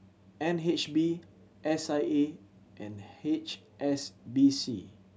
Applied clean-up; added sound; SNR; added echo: none; none; none; none.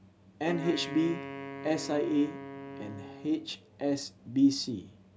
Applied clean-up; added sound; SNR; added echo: none; Wind instrument, woodwind instrument; 11 dB; none.